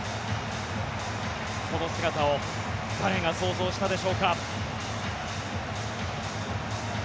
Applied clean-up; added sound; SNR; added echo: none; none; none; none.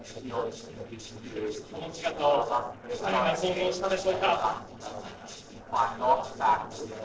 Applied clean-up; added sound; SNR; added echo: neural separator model SepFormer DNS4.